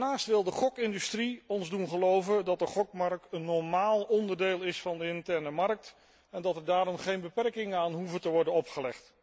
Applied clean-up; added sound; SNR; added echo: none; none; none; none.